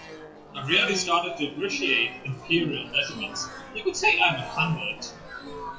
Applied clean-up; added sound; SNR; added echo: classical method WPE with log-MMSE.